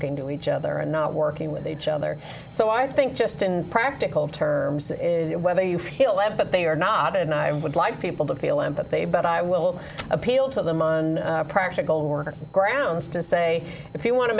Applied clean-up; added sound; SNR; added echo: none; none; none; none.